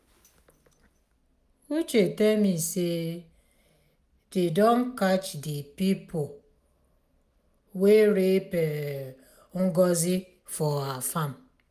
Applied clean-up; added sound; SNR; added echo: none; none; none; none.